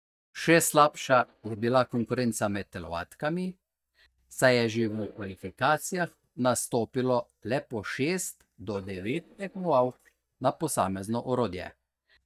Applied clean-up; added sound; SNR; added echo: neural mask model DeepFilterNet 3.